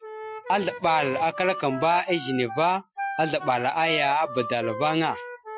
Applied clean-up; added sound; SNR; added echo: classical method Wiener filter.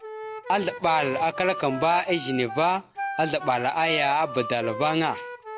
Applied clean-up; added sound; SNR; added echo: none; Wind instrument, woodwind instrument; 10 dB; none.